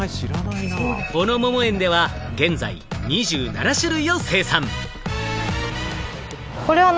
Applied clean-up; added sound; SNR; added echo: none; none; none; none.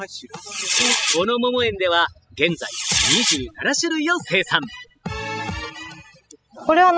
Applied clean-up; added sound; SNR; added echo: classical method spectral subtraction.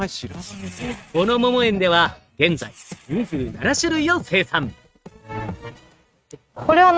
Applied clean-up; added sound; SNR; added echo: neural mask model RNNoise.